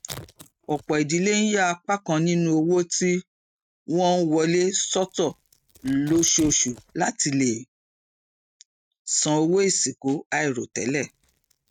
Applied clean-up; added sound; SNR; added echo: neural mask model RNNoise.